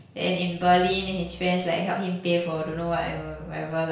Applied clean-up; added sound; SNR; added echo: none; Growling; 20 dB; reverberation time 0.5 s.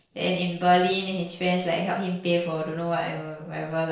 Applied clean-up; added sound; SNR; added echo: neural separator model SepFormer DNS4.